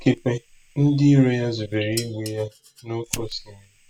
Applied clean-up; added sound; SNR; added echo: none; Dishes, pots, and pans + Fire; 17 dB; none.